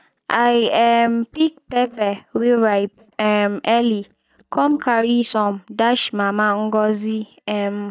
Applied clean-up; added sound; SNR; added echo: neural mask model DeepFilterNet 3.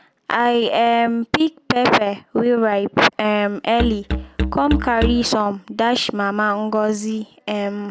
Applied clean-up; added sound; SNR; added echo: none; Musical instrument; 5 dB; none.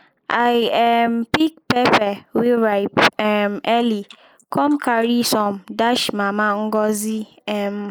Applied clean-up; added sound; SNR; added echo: neural mask model Resemble Enhance denoiser.